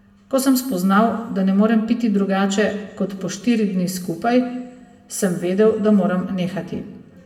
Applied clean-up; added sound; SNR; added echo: none; none; none; reverberation time 1.0 s.